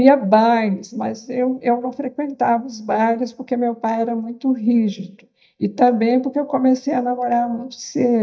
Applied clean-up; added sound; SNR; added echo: neural mask model DeepFilterNet 3.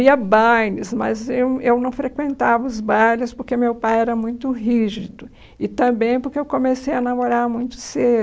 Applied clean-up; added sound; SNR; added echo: none; none; none; none.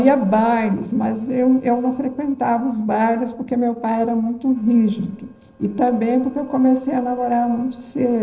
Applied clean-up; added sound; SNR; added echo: neural separator model SepFormer DNS4.